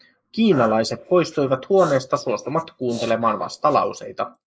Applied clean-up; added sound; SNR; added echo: neural mask model Resemble Enhance denoiser.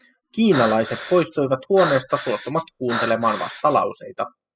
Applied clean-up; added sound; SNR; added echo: classical method spectral subtraction.